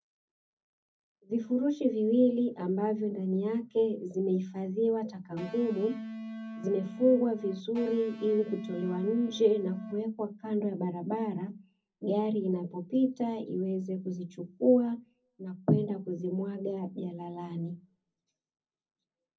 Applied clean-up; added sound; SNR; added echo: none; Electric guitar; 11 dB; reverberation time 0.4 s.